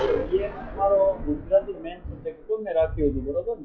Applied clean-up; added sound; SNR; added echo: classical method WPE with log-MMSE.